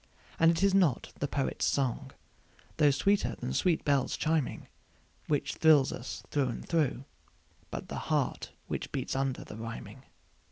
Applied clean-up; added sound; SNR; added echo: none; none; none; none.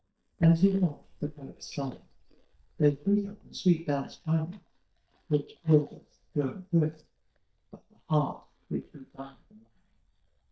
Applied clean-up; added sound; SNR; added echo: neural mask model DeepFilterNet 3.